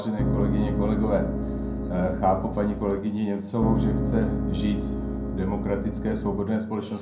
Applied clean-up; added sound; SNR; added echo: none; Piano; 0 dB; reverberation time 0.5 s.